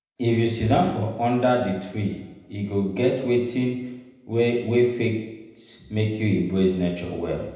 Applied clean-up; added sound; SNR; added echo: none; none; none; reverberation time 0.9 s.